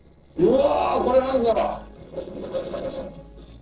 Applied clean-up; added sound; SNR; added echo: neural separator model SepFormer DNS4.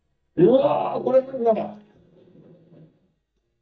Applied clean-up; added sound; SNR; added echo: neural mask model DeepFilterNet 3.